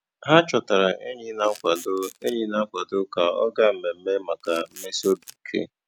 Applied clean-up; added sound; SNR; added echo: none; Camera; 20 dB; none.